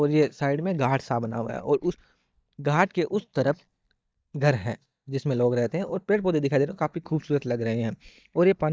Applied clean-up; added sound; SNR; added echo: neural mask model DeepFilterNet 3.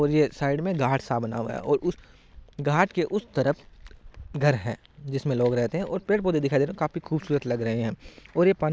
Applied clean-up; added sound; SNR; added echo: none; none; none; none.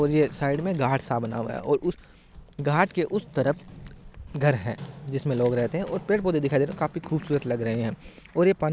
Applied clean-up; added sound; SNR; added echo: none; Run; 19 dB; none.